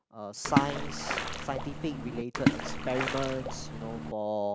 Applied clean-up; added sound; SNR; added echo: none; Splash, splatter; -2 dB; none.